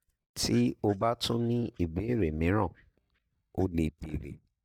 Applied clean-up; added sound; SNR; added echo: neural mask model DeepFilterNet 3.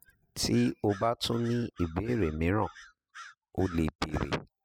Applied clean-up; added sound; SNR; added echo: classical method spectral subtraction.